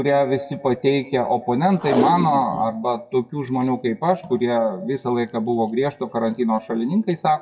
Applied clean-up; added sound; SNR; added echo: classical method WPE with log-MMSE.